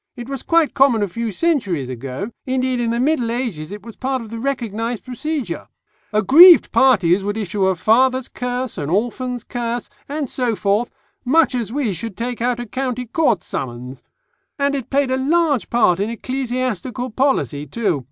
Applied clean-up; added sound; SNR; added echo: none; none; none; none.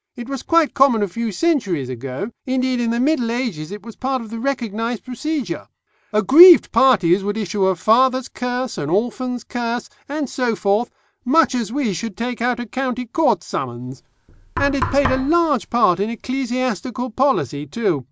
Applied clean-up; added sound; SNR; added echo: none; Knock; 9 dB; none.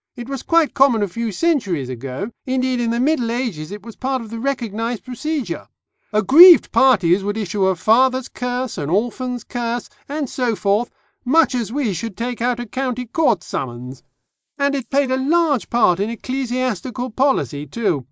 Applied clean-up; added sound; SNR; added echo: neural mask model Resemble Enhance denoiser.